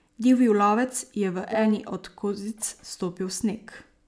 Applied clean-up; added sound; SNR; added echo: none; Brass instrument; 9 dB; none.